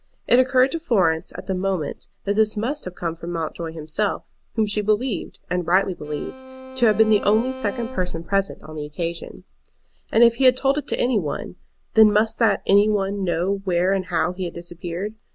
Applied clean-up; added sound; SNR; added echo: none; Bowed string instrument; 15 dB; none.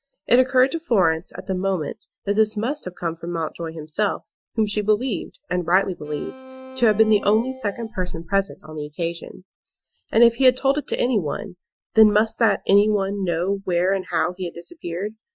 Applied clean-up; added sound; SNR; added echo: classical method Wiener filter.